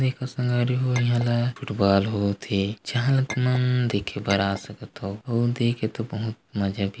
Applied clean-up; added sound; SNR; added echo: none; Chink, clink; 16 dB; none.